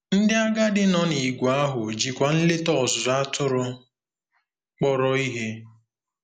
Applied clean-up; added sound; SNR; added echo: none; none; none; none.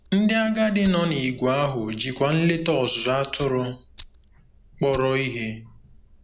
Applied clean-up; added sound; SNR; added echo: none; Fire; 16 dB; none.